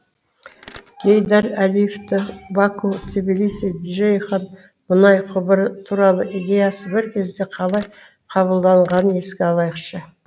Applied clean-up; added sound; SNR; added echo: none; Mechanisms; 18 dB; none.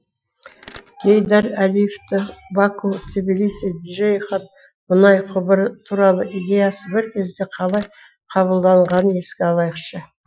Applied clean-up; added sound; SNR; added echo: classical method Wiener filter.